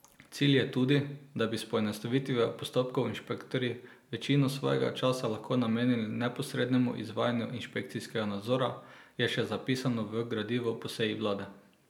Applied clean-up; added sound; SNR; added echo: none; none; none; none.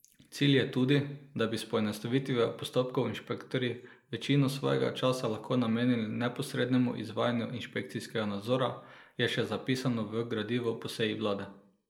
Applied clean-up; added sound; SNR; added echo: neural mask model Resemble Enhance denoiser.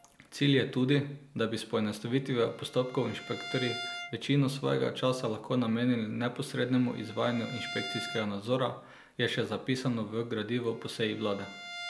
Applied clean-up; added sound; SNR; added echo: none; Bowed string instrument; 15 dB; none.